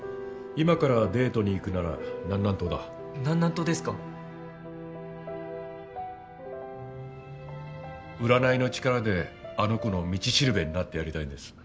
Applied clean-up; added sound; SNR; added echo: none; none; none; none.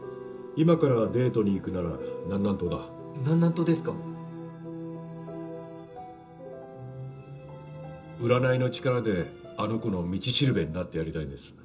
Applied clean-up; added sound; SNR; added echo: none; none; none; reverberation time 0.2 s.